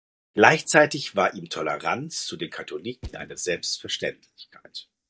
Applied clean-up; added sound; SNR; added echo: neural mask model DeepFilterNet 3.